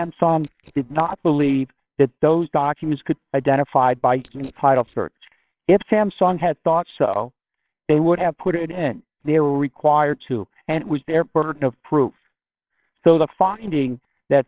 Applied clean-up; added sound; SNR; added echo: neural separator model SepFormer WHAMR!.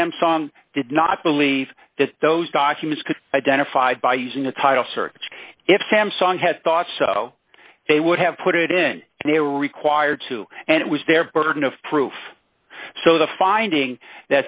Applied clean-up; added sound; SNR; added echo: none; none; none; none.